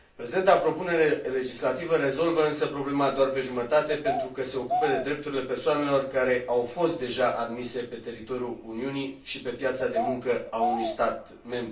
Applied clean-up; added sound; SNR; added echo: none; Bird vocalization, bird call, bird song; 6 dB; reverberation time 0.3 s.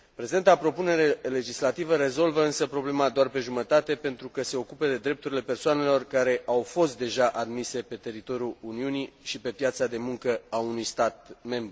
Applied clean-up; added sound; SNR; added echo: none; none; none; none.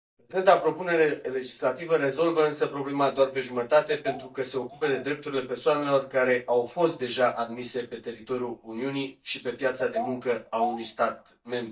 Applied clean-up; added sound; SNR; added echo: neural mask model DeepFilterNet 3.